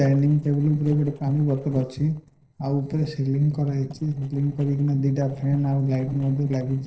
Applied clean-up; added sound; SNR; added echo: neural separator model SepFormer DNS4.